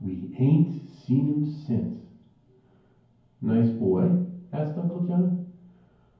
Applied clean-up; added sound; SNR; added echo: none; none; none; reverberation time 0.9 s.